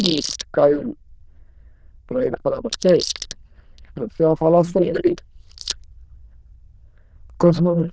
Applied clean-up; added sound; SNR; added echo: neural diffusion model UNIVERSE++.